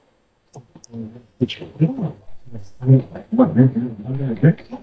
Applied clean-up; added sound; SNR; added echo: neural mask model DeepFilterNet 3.